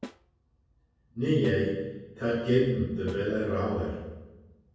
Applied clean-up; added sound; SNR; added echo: none; Snare drum; 20 dB; reverberation time 1.3 s.